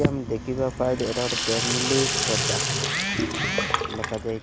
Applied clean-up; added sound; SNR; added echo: none; Sink (filling or washing); 0 dB; none.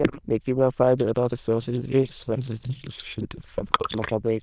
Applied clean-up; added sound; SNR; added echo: neural diffusion model UNIVERSE++.